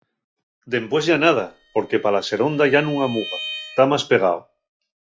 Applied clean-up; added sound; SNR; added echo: classical method log-MMSE.